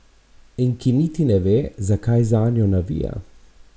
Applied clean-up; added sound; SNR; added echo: none; none; none; none.